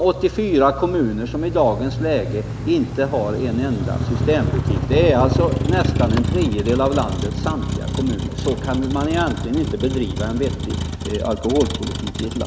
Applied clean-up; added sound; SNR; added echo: none; Motor vehicle (road); 2 dB; none.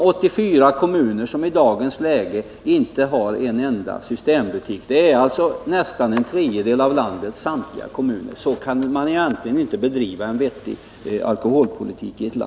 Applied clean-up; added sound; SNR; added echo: none; none; none; none.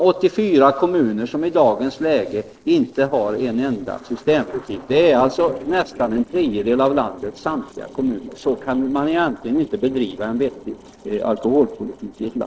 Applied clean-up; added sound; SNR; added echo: neural separator model SepFormer DNS4.